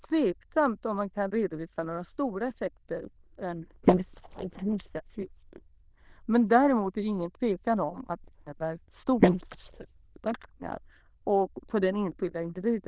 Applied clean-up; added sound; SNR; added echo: neural diffusion model UNIVERSE++.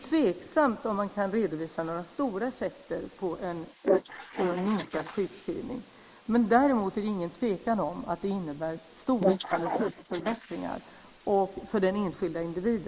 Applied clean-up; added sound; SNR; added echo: neural mask model Resemble Enhance denoiser.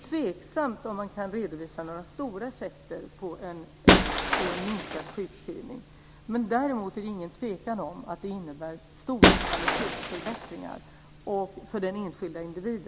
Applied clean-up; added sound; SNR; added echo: none; Shatter; -3 dB; none.